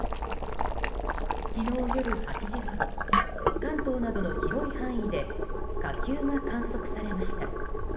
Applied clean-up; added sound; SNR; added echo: none; Boiling; -5 dB; reverberation time 1.0 s.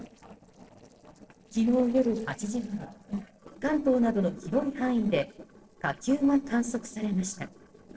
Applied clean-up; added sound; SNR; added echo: neural separator model SepFormer DNS4.